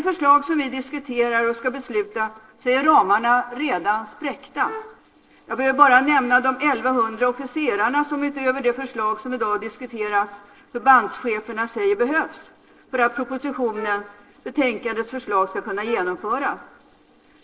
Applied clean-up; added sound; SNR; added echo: neural separator model SepFormer DNS4.